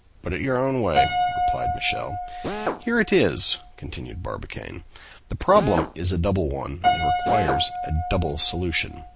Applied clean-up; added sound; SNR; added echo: none; Piano + Drill; 3 dB; none.